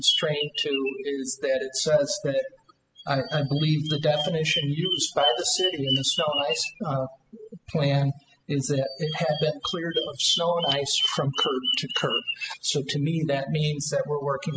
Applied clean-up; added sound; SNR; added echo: classical method spectral subtraction.